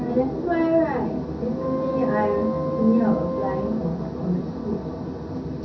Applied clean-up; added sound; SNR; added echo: none; Wind instrument, woodwind instrument; 6 dB; reverberation time 0.3 s.